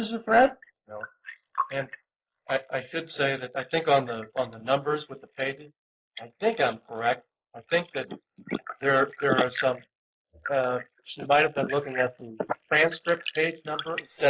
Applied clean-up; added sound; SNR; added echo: neural mask model Resemble Enhance denoiser.